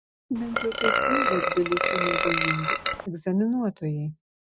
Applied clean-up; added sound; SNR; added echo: none; Burping, eructation; -3 dB; none.